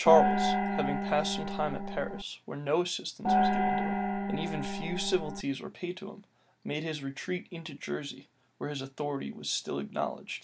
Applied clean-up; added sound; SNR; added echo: none; Gong; -3 dB; none.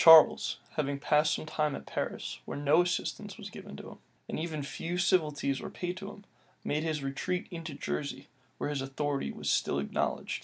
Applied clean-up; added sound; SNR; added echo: none; none; none; none.